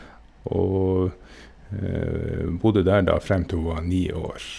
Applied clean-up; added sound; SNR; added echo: none; none; none; none.